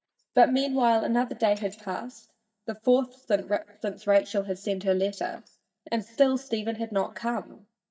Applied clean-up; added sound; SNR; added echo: neural mask model DeepFilterNet 3.